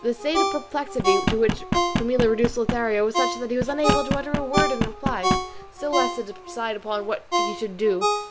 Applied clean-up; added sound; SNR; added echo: none; Ringtone + Knock; 0 dB; none.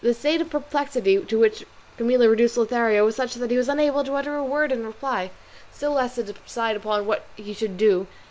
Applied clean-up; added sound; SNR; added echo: none; none; none; none.